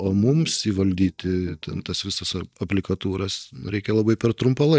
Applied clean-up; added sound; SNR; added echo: neural mask model DeepFilterNet 3.